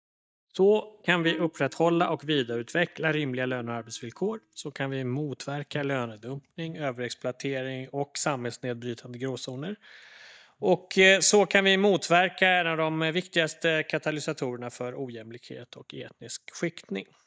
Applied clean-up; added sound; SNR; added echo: neural mask model DeepFilterNet 3.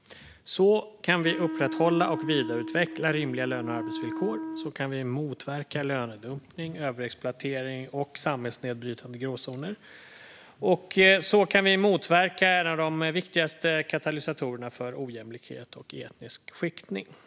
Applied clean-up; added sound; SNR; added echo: none; Wind instrument, woodwind instrument; 7 dB; none.